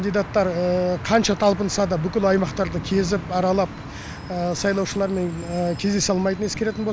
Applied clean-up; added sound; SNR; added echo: none; none; none; none.